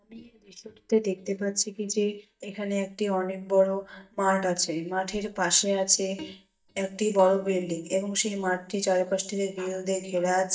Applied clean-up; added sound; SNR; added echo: neural mask model DeepFilterNet 3.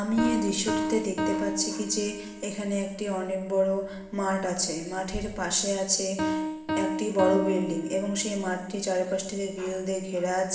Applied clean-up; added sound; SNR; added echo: none; Piano; 6 dB; reverberation time 1.0 s.